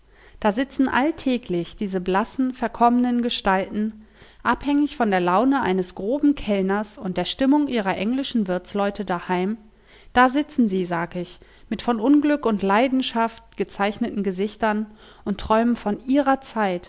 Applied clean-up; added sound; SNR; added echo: none; none; none; none.